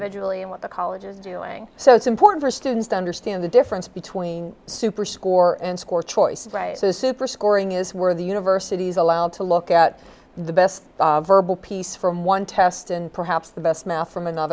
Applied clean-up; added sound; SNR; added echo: none; none; none; none.